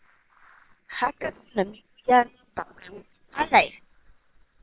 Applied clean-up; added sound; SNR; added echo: neural separator model SepFormer WHAM!.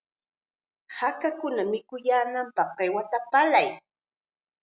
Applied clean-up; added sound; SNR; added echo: none; none; none; none.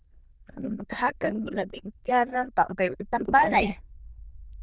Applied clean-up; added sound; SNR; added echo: neural diffusion model UNIVERSE++.